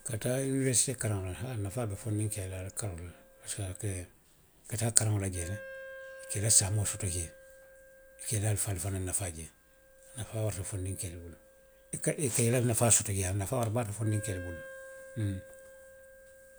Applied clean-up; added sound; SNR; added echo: none; Wind instrument, woodwind instrument; 20 dB; none.